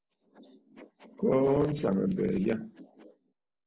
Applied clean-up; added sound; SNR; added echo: neural mask model Resemble Enhance denoiser.